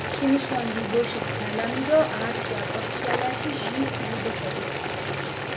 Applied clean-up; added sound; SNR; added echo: none; Boiling; 0 dB; reverberation time 2.0 s.